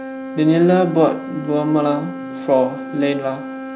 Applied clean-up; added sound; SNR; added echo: none; Wind instrument, woodwind instrument; 11 dB; none.